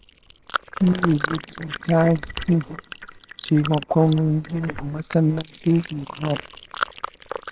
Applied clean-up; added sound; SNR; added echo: neural separator model SepFormer WHAMR!.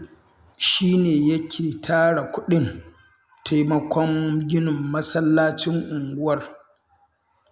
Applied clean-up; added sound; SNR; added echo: none; none; none; none.